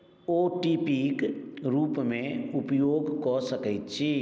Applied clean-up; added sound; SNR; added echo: none; none; none; none.